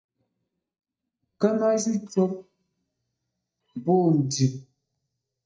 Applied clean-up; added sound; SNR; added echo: neural mask model DeepFilterNet 3.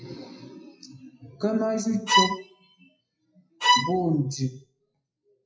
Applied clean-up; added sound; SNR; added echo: classical method WPE with log-MMSE.